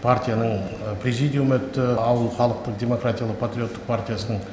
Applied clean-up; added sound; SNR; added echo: none; none; none; none.